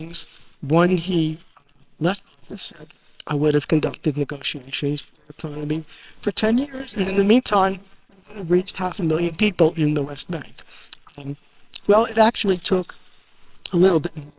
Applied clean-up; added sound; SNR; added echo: neural separator model SepFormer WHAMR!.